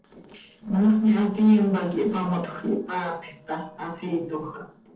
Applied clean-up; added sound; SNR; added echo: neural separator model SepFormer DNS4.